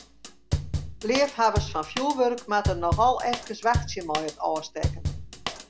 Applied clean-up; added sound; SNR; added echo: none; Drum / Drum kit; 4 dB; none.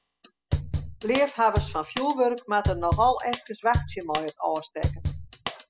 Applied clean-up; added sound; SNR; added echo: classical method spectral subtraction.